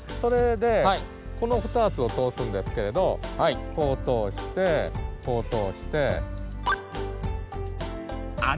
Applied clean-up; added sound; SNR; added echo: none; none; none; none.